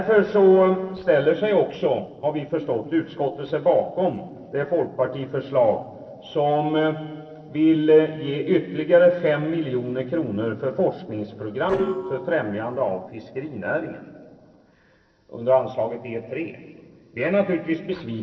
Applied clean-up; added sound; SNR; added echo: neural separator model SepFormer DNS4.